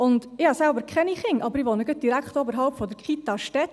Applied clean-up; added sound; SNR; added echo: none; none; none; none.